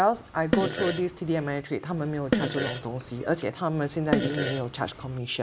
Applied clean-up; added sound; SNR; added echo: none; Fart; 3 dB; none.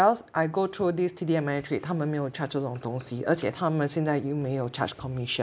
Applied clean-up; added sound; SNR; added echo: none; none; none; none.